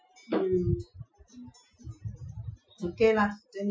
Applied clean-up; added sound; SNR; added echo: classical method Wiener filter.